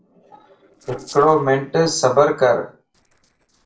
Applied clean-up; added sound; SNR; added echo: neural separator model SepFormer DNS4.